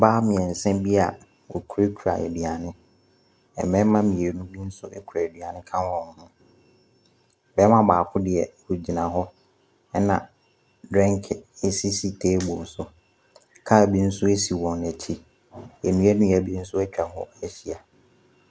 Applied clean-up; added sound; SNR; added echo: none; none; none; none.